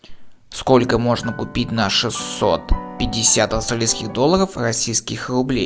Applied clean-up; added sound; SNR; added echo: none; Piano; 15 dB; none.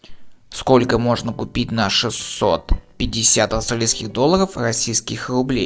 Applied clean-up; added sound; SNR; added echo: neural separator model SepFormer DNS4.